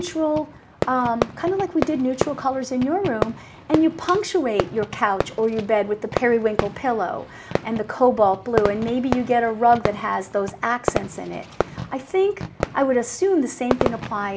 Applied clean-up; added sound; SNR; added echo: none; Fireworks; 7 dB; none.